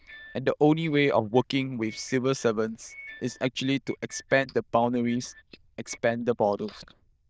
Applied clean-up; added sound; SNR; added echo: neural diffusion model UNIVERSE++.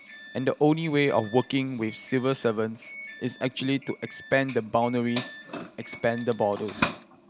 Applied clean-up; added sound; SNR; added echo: none; Doorbell; 12 dB; none.